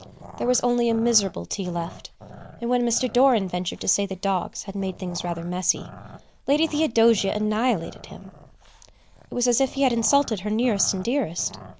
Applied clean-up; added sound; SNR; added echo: none; Growling; 20 dB; none.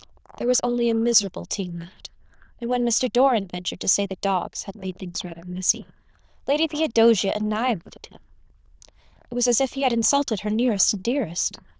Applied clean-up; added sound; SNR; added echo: neural diffusion model UNIVERSE++.